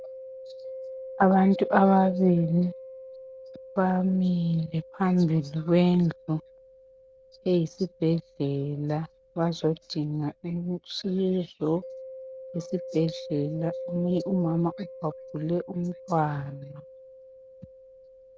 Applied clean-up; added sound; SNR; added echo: none; Mallet percussion; 15 dB; none.